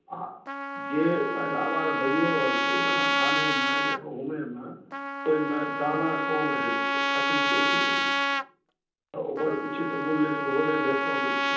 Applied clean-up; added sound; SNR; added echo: none; Trumpet; -2 dB; reverberation time 0.6 s.